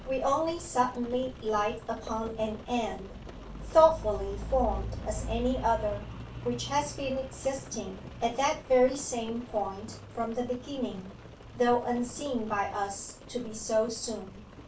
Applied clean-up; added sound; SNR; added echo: none; Rain; 11 dB; reverberation time 0.2 s.